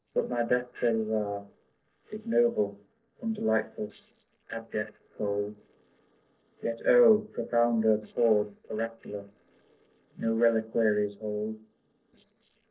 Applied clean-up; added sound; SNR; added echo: neural separator model SepFormer DNS4.